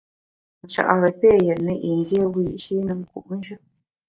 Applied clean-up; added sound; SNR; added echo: neural mask model DeepFilterNet 3.